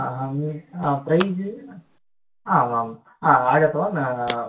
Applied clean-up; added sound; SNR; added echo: none; Telephone; 18 dB; reverberation time 0.2 s.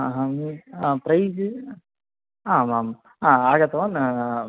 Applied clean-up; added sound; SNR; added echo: none; none; none; none.